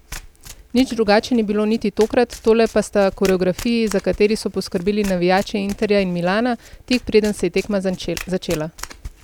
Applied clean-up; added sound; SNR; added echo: none; Domestic sounds, home sounds; 18 dB; none.